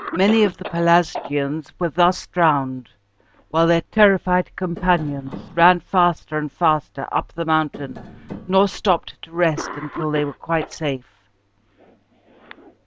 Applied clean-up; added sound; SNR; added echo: none; Cough + Tap; 16 dB; none.